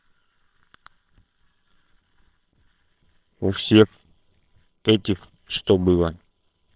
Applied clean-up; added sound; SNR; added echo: neural separator model SepFormer WHAMR!.